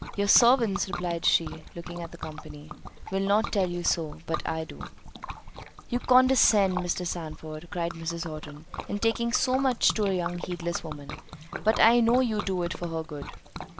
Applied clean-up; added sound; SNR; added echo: none; Liquid; 12 dB; none.